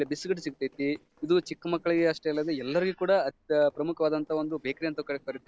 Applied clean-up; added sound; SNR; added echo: neural separator model SepFormer DNS4.